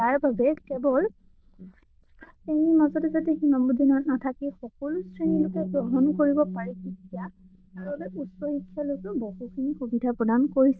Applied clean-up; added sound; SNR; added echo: neural diffusion model UNIVERSE++.